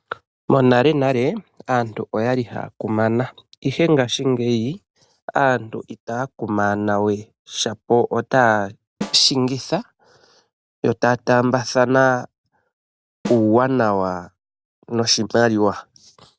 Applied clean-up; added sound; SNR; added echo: none; Snare drum; 16 dB; none.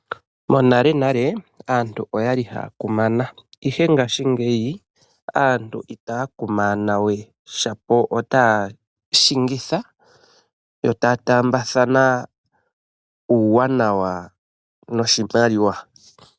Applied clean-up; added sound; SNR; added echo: none; none; none; none.